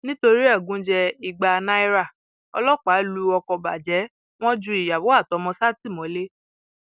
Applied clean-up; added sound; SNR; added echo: none; none; none; none.